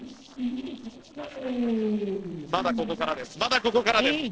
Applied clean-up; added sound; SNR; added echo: neural separator model SepFormer DNS4.